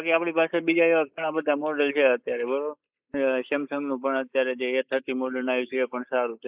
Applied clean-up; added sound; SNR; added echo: neural mask model Resemble Enhance denoiser.